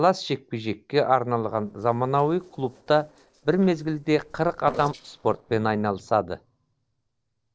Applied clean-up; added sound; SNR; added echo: neural separator model SepFormer DNS4.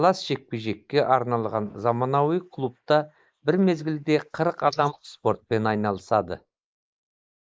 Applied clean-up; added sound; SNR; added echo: neural mask model Resemble Enhance denoiser.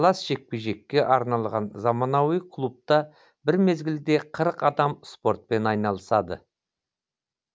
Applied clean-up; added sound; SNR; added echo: none; none; none; none.